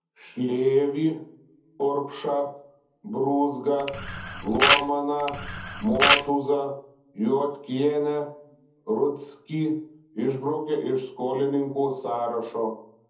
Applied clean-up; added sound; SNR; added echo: none; Camera; -3 dB; reverberation time 0.7 s.